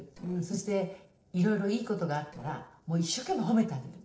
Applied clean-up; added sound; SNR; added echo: neural separator model SepFormer DNS4.